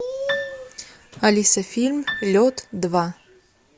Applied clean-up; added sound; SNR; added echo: none; Piano; 13 dB; none.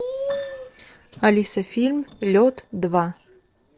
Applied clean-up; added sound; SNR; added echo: neural separator model SepFormer DNS4.